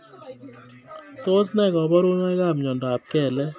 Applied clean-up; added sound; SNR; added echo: none; none; none; none.